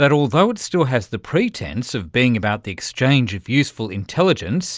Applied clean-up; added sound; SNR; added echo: none; none; none; none.